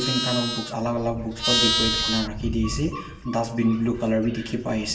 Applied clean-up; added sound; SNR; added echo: none; Livestock, farm animals, working animals; 3 dB; reverberation time 0.9 s.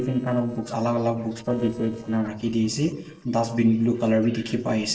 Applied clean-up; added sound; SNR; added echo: neural separator model SepFormer DNS4.